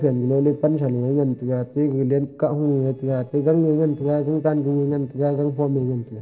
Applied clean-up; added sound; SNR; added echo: neural separator model SepFormer DNS4.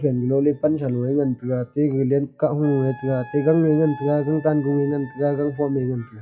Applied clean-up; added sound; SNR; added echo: classical method WPE with log-MMSE.